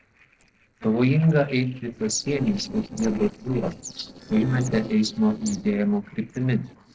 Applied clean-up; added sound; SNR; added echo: neural separator model SepFormer DNS4.